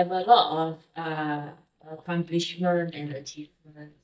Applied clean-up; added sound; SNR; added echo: neural mask model DeepFilterNet 3.